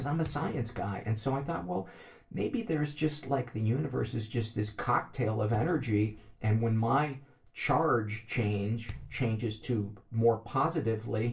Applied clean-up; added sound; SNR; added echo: neural separator model SepFormer DNS4.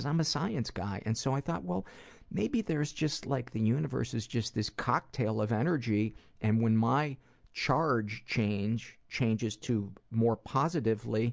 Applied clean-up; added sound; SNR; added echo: none; none; none; none.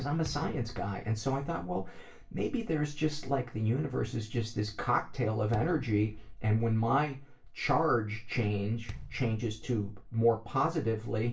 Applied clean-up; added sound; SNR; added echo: none; Bass drum; 17 dB; reverberation time 0.3 s.